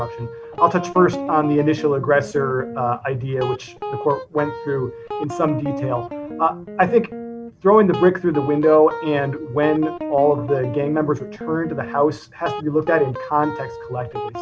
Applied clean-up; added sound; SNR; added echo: none; Guitar; 10 dB; none.